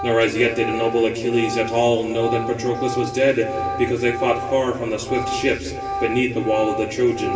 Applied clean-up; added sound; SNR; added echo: none; Organ; 9 dB; reverberation time 2.8 s.